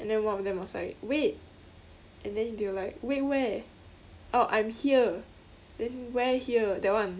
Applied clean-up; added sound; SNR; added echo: none; none; none; none.